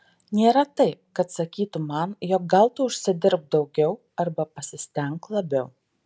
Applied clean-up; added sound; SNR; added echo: none; none; none; none.